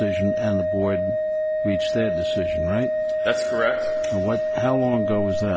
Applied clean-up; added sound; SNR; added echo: none; Organ; -2 dB; none.